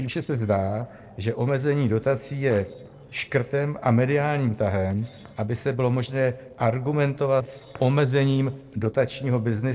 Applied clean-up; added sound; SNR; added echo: neural separator model SepFormer DNS4.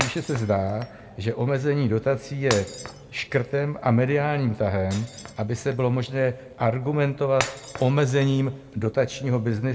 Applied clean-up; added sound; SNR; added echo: none; Shatter; 15 dB; reverberation time 1.5 s.